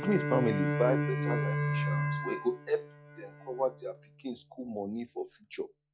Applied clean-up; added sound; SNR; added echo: classical method log-MMSE.